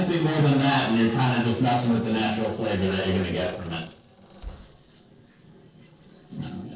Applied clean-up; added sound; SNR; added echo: neural separator model SepFormer DNS4.